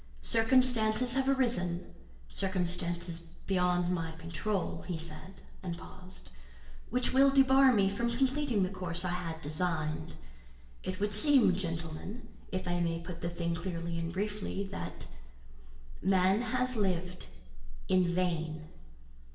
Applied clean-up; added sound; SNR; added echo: none; none; none; reverberation time 0.7 s.